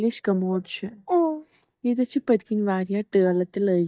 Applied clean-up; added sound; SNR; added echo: neural mask model DeepFilterNet 3.